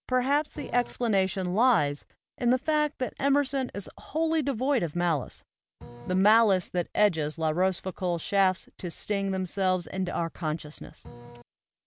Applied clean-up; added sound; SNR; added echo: none; Printer; 15 dB; none.